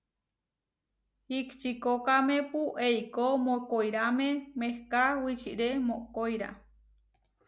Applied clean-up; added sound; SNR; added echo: none; none; none; none.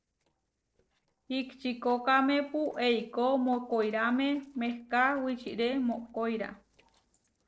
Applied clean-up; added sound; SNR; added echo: neural separator model SepFormer DNS4.